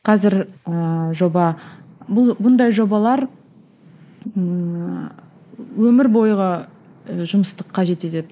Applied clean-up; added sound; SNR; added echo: neural mask model Resemble Enhance denoiser.